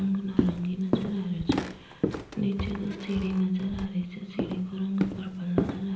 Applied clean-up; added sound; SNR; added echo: none; Walk, footsteps; 2 dB; reverberation time 0.9 s.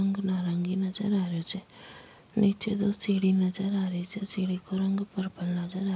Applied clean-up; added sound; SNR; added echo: none; none; none; none.